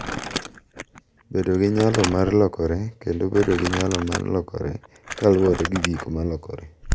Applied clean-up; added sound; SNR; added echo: none; Crumpling, crinkling; 8 dB; none.